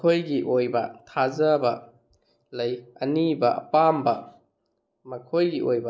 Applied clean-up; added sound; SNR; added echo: none; none; none; none.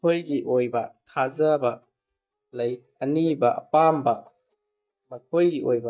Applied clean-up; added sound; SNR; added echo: neural mask model DeepFilterNet 3.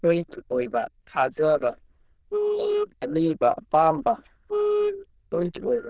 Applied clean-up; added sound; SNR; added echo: neural diffusion model UNIVERSE++.